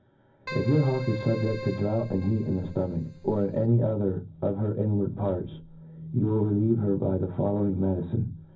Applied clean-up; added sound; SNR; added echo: none; Keyboard (musical); 13 dB; reverberation time 0.4 s.